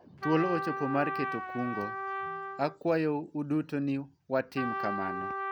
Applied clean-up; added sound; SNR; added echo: none; Trumpet; 5 dB; none.